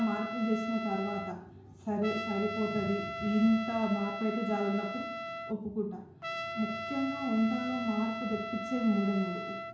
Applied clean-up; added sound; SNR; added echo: none; Trumpet; 7 dB; reverberation time 0.6 s.